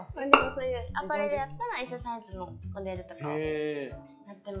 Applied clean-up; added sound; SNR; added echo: classical method log-MMSE.